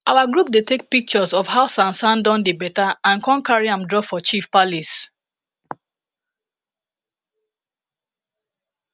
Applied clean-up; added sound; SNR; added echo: none; none; none; none.